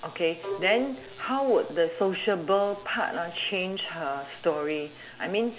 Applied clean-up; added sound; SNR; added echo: none; Bowed string instrument; 14 dB; none.